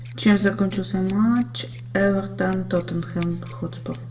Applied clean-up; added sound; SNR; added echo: none; Scissors; 12 dB; reverberation time 0.5 s.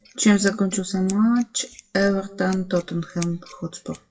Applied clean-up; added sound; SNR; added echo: classical method WPE with log-MMSE.